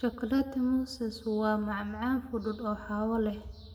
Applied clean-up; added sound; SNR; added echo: none; none; none; reverberation time 0.9 s.